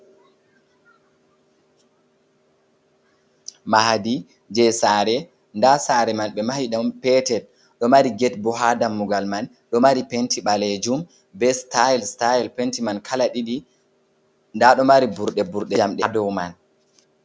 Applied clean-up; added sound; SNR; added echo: none; none; none; none.